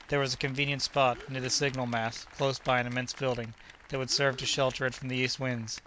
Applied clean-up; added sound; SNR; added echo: none; Breathing + Applause; 20 dB; none.